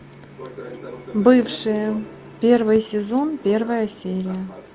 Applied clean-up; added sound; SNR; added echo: none; none; none; none.